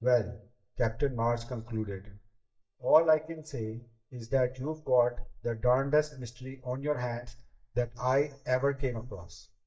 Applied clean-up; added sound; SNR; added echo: neural mask model DeepFilterNet 3.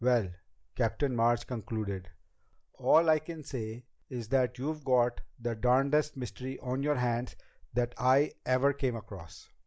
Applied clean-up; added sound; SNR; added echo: none; none; none; none.